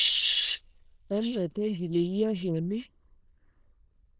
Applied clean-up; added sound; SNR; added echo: neural diffusion model UNIVERSE++.